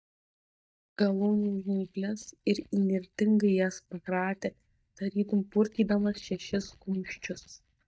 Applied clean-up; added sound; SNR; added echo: neural mask model DeepFilterNet 3.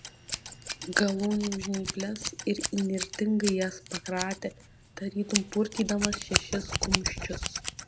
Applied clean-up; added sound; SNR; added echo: none; Scissors; 4 dB; none.